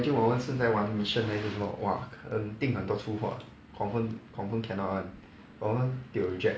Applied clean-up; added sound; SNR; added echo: none; none; none; none.